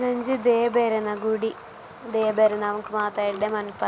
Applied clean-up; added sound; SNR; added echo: none; Liquid; 18 dB; none.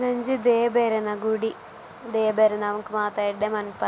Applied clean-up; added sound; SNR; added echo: none; none; none; none.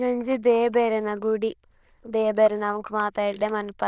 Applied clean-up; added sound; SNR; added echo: neural diffusion model UNIVERSE++.